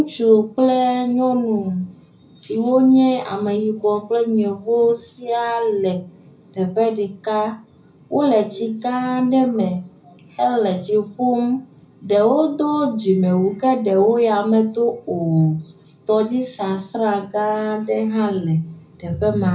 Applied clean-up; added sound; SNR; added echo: none; none; none; reverberation time 0.4 s.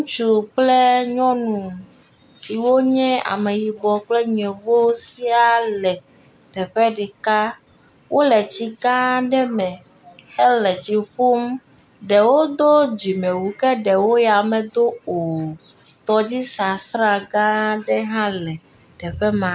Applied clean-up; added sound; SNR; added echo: none; none; none; none.